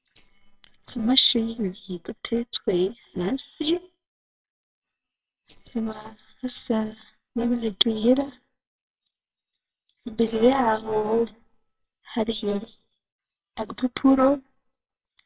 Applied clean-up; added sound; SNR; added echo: neural separator model SepFormer WHAMR!.